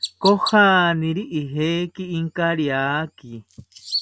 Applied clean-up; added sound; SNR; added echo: none; Chirp, tweet; 13 dB; none.